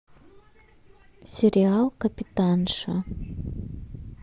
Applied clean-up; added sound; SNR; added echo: none; none; none; none.